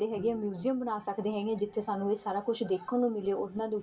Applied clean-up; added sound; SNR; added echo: none; Bowed string instrument; 20 dB; reverberation time 0.2 s.